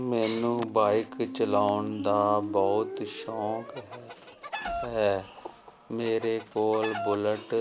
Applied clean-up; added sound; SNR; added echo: none; Chicken, rooster + Squeak; 10 dB; none.